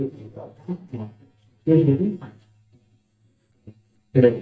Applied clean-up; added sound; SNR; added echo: neural mask model DeepFilterNet 3.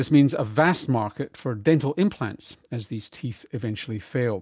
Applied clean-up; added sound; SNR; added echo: none; none; none; none.